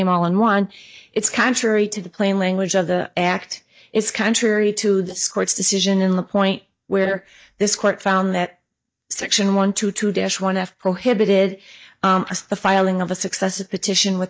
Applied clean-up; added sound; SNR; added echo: neural mask model DeepFilterNet 3.